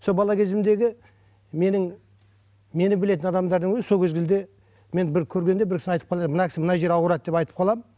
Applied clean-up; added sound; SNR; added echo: none; none; none; none.